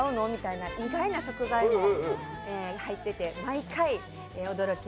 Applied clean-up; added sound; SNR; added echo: none; Bowed string instrument; 18 dB; none.